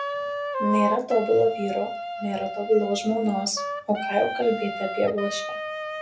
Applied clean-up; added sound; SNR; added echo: none; Wind instrument, woodwind instrument; 5 dB; reverberation time 0.3 s.